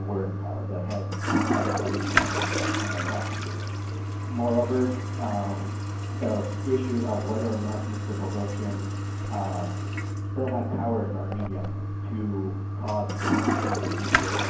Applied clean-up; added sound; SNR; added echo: none; Toilet flush; -3 dB; reverberation time 0.9 s.